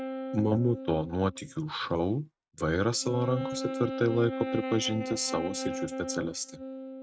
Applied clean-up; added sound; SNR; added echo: neural mask model RNNoise.